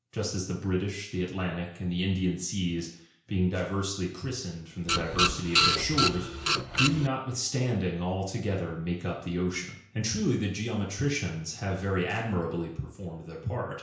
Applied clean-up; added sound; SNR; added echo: none; Printer; -3 dB; reverberation time 0.5 s.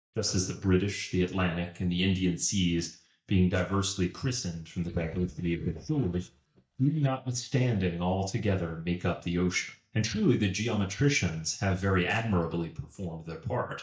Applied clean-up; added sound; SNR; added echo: neural mask model DeepFilterNet 3.